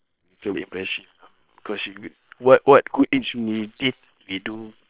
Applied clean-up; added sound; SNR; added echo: neural separator model SepFormer WHAM!.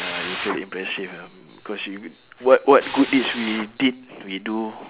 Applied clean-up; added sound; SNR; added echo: none; Drill; 13 dB; none.